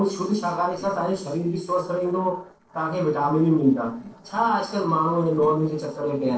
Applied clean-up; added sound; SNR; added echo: neural separator model SepFormer DNS4.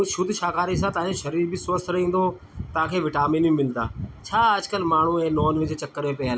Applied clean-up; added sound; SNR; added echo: none; none; none; none.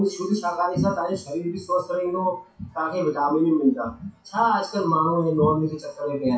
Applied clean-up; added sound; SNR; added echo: classical method WPE with log-MMSE.